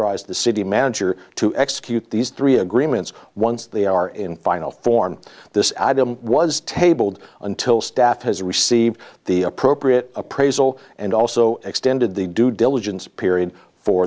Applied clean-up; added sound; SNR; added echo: none; none; none; none.